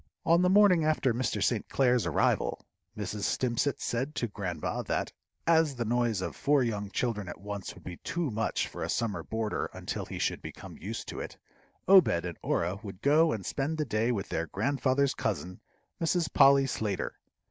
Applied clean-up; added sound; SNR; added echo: none; none; none; none.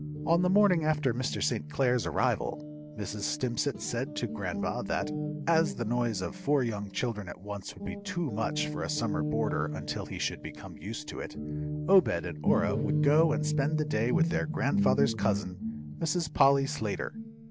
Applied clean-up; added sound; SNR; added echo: none; Guitar; 4 dB; none.